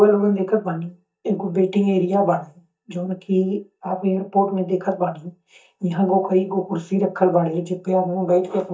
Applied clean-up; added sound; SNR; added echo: neural mask model DeepFilterNet 3.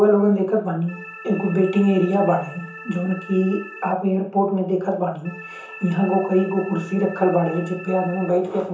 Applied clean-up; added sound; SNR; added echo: none; Organ; 17 dB; reverberation time 0.6 s.